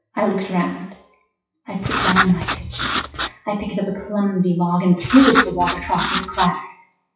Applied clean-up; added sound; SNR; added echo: classical method WPE with log-MMSE.